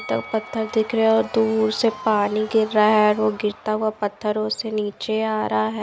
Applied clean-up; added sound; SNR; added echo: none; Crowd / Cheering + Bell; 19 dB; none.